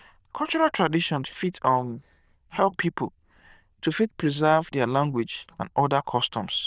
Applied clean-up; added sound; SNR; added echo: neural diffusion model UNIVERSE++.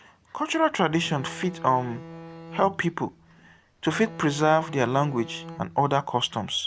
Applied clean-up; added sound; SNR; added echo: none; Bowed string instrument; 16 dB; none.